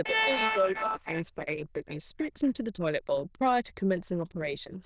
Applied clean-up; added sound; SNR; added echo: neural diffusion model UNIVERSE++.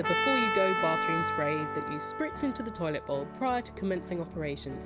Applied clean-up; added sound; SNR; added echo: none; Trumpet; 1 dB; none.